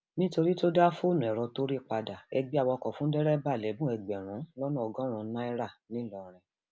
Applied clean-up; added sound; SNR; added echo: none; none; none; none.